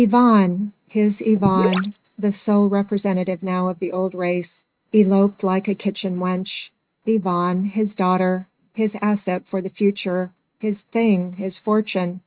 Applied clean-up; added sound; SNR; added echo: neural mask model RNNoise.